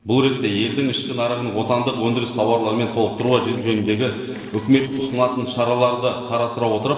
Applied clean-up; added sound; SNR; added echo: neural separator model SepFormer DNS4.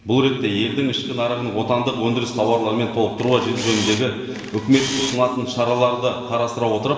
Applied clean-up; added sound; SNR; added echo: none; Camera; 9 dB; reverberation time 2.2 s.